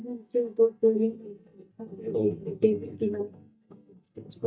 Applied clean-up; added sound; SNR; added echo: neural mask model DeepFilterNet 3.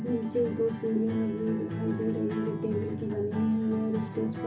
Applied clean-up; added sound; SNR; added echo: none; Acoustic guitar; 7 dB; reverberation time 0.3 s.